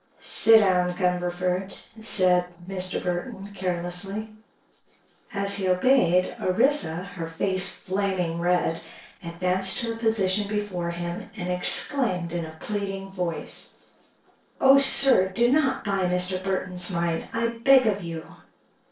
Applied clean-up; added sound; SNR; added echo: neural separator model SepFormer DNS4.